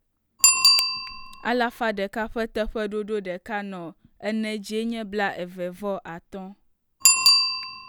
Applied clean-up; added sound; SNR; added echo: none; Bicycle bell; -4 dB; none.